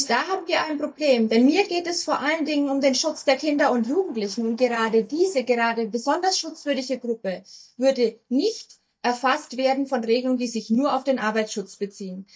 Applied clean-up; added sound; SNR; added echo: neural mask model DeepFilterNet 3.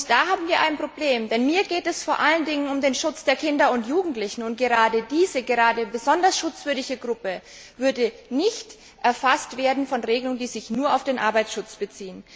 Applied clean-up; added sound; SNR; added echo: none; none; none; none.